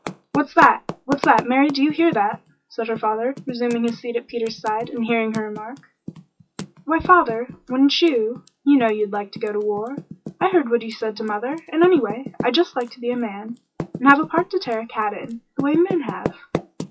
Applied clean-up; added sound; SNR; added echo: classical method WPE with log-MMSE.